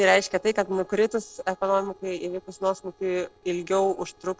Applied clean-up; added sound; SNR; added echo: neural separator model SepFormer DNS4.